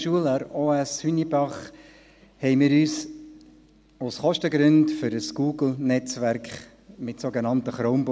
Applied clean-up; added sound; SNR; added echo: none; none; none; none.